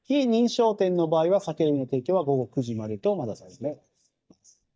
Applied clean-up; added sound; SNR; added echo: neural mask model DeepFilterNet 3.